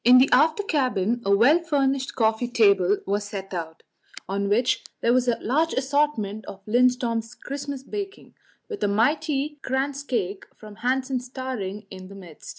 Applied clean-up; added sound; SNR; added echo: none; none; none; none.